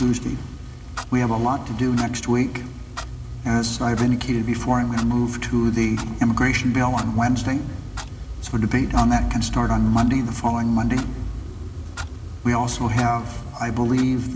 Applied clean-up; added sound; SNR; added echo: none; Clock; 8 dB; reverberation time 2.0 s.